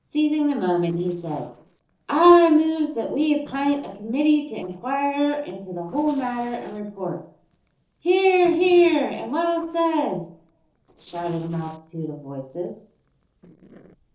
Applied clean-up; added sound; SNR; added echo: neural separator model SepFormer DNS4.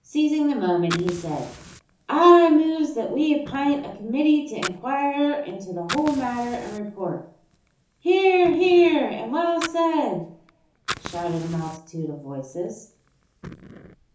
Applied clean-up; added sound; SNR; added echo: none; Fire; 17 dB; reverberation time 0.7 s.